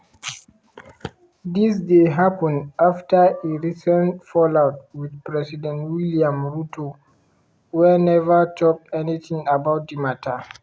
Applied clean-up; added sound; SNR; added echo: none; none; none; none.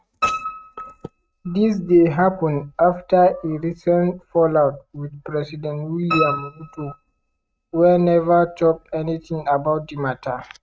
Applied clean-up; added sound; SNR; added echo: neural mask model RNNoise.